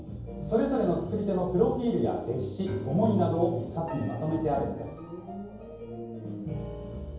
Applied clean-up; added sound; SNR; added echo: none; Piano; 17 dB; reverberation time 0.9 s.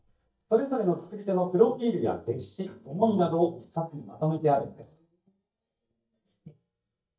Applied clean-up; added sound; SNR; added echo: neural mask model DeepFilterNet 3.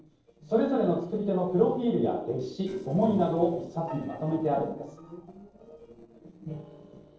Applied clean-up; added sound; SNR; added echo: neural separator model SepFormer DNS4.